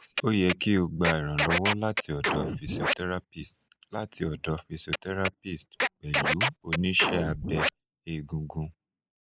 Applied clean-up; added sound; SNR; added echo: neural mask model Resemble Enhance denoiser.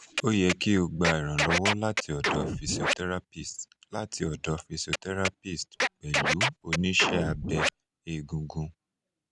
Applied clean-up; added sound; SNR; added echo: none; Scratching (performance technique); 2 dB; none.